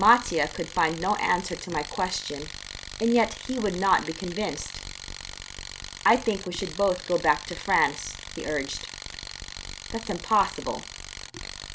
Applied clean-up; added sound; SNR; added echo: none; Tools; 11 dB; none.